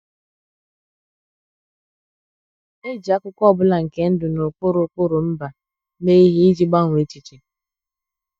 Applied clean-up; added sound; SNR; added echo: neural mask model DeepFilterNet 3.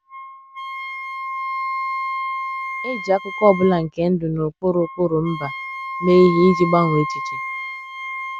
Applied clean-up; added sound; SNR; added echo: none; Wind instrument, woodwind instrument; 7 dB; none.